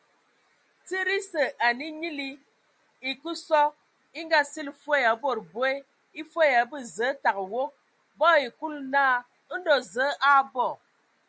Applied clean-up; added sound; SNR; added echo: none; none; none; none.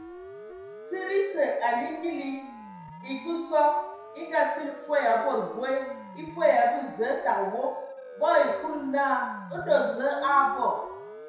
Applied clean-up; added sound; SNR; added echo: none; Siren; 16 dB; reverberation time 0.7 s.